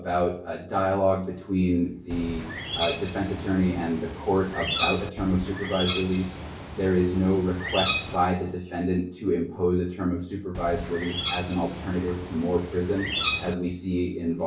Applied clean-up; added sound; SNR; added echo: none; Bird; 5 dB; reverberation time 0.4 s.